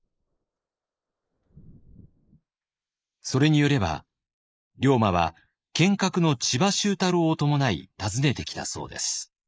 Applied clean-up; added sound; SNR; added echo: neural mask model Resemble Enhance denoiser.